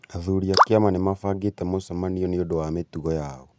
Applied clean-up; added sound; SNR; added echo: none; none; none; none.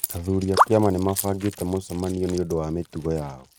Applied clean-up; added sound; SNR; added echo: neural mask model RNNoise.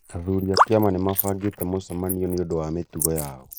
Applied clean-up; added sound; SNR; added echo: neural mask model Resemble Enhance denoiser.